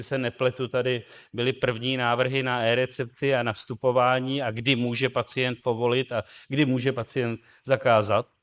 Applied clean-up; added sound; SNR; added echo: neural mask model Resemble Enhance denoiser.